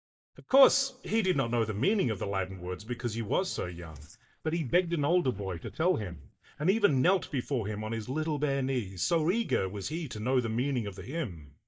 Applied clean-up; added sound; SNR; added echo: neural mask model DeepFilterNet 3.